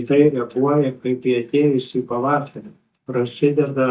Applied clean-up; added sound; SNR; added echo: neural mask model DeepFilterNet 3.